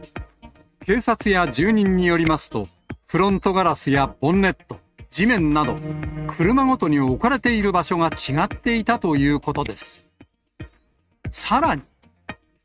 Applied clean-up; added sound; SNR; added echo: neural mask model RNNoise.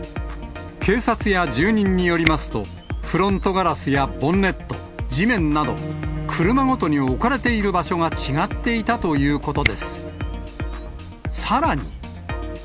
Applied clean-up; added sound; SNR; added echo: none; Bowed string instrument + Camera; 13 dB; none.